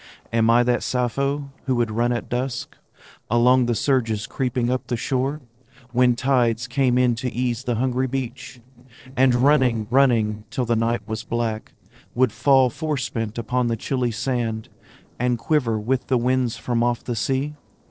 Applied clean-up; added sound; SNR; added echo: neural separator model SepFormer DNS4.